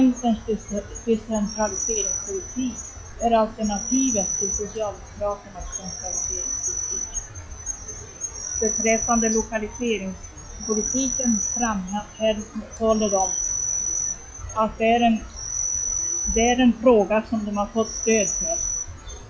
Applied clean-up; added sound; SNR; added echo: classical method log-MMSE.